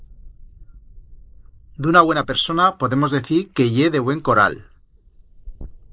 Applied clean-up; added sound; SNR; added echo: neural mask model Resemble Enhance denoiser.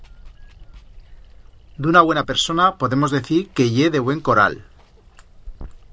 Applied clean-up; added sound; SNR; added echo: none; Water; 20 dB; none.